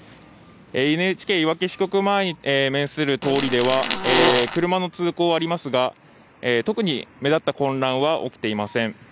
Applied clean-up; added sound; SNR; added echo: none; Fart; 1 dB; none.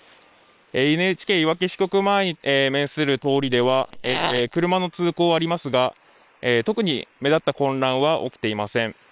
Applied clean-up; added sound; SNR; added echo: neural separator model SepFormer WHAM!.